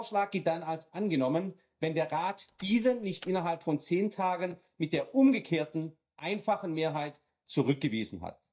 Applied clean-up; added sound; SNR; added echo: neural mask model DeepFilterNet 3.